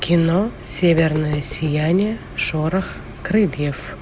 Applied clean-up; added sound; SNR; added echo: none; Tap; 19 dB; none.